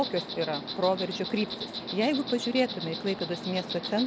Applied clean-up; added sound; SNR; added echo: none; Insect; 7 dB; none.